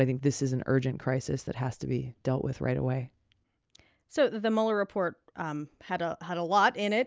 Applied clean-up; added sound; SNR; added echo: none; none; none; none.